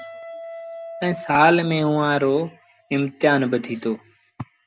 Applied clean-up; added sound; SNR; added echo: none; Guitar; 18 dB; none.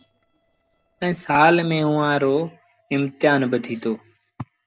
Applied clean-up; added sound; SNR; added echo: neural separator model SepFormer DNS4.